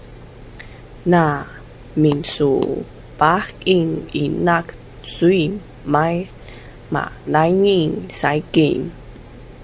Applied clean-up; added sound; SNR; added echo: none; none; none; none.